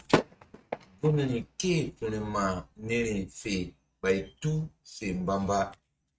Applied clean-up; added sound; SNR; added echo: neural mask model RNNoise.